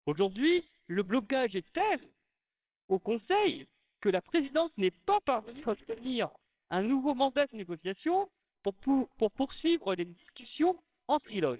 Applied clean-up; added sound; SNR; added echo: neural separator model SepFormer WHAMR!.